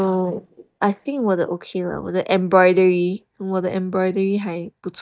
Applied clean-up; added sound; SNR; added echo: neural mask model DeepFilterNet 3.